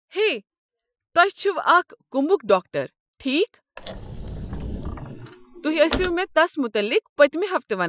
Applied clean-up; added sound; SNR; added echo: classical method Wiener filter.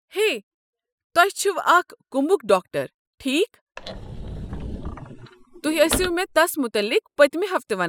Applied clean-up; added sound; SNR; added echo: classical method spectral subtraction.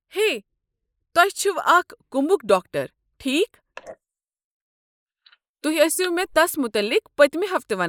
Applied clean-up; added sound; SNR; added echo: neural mask model Resemble Enhance denoiser.